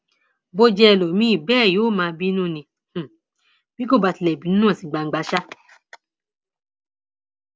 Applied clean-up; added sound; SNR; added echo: none; none; none; none.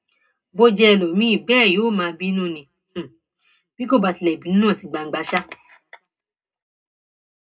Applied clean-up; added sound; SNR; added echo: none; none; none; reverberation time 0.2 s.